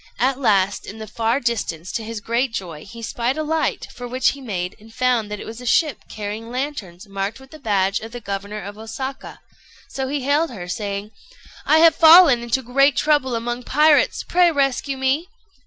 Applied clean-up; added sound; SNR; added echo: none; none; none; none.